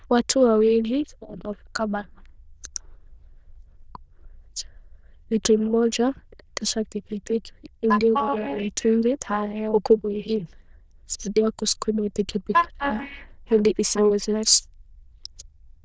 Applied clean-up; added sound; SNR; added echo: neural diffusion model UNIVERSE++.